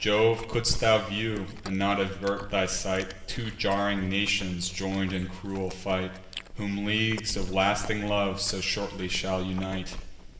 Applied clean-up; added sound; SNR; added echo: none; Chewing, mastication; 17 dB; reverberation time 1.1 s.